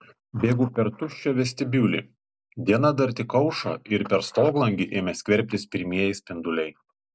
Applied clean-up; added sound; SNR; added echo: none; none; none; none.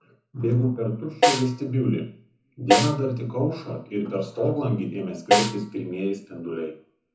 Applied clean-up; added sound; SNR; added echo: none; Snare drum; -1 dB; reverberation time 0.5 s.